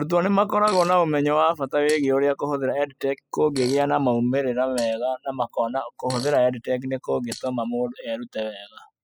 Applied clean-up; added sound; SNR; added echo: classical method spectral subtraction.